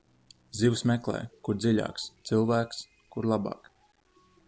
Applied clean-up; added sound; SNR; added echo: none; none; none; none.